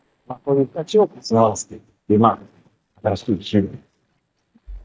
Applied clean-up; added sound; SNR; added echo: neural mask model DeepFilterNet 3.